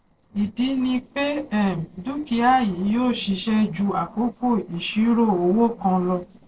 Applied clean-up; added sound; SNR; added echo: neural separator model SepFormer DNS4.